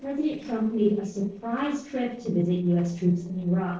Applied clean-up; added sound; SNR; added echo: neural separator model SepFormer DNS4.